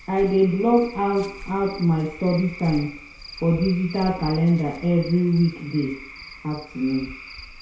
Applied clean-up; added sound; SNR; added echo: none; Cricket / Frog; 16 dB; reverberation time 0.6 s.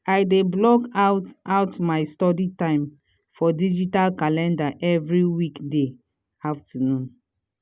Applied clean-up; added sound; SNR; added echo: none; none; none; none.